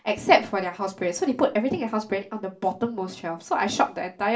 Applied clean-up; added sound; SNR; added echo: none; none; none; reverberation time 0.2 s.